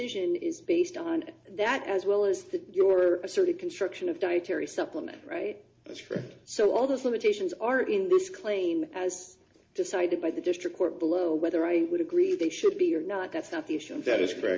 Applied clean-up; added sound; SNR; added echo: none; none; none; none.